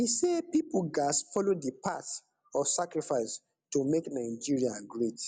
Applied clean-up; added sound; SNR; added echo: none; none; none; none.